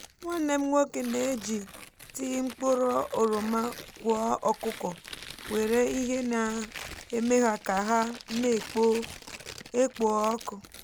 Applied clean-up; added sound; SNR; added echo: none; Tearing; 16 dB; none.